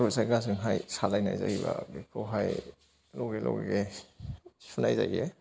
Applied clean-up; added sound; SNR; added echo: none; none; none; none.